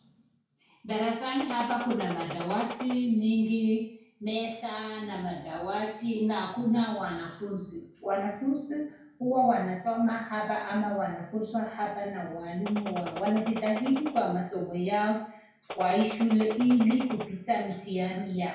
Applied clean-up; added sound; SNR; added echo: none; Gunshot, gunfire; 10 dB; reverberation time 0.5 s.